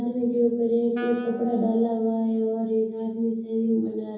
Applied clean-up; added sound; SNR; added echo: none; Wind instrument, woodwind instrument; 18 dB; reverberation time 0.9 s.